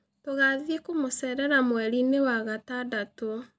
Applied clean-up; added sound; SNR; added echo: none; none; none; none.